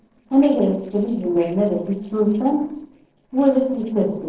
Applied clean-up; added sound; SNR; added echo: neural separator model SepFormer DNS4.